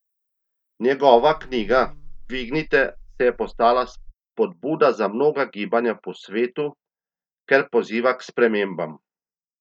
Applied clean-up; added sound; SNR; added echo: neural mask model DeepFilterNet 3.